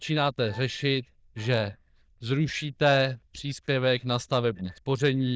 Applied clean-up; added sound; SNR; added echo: neural diffusion model UNIVERSE++.